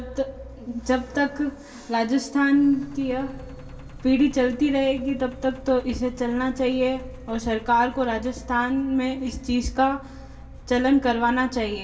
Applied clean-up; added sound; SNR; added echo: none; Engine; 17 dB; reverberation time 0.2 s.